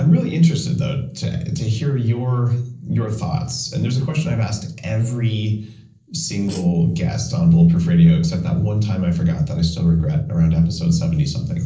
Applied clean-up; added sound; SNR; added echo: neural separator model SepFormer DNS4.